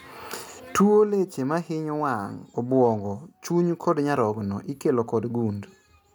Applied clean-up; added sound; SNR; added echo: none; none; none; none.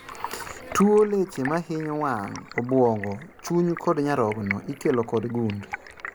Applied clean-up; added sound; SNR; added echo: none; Stream; 14 dB; none.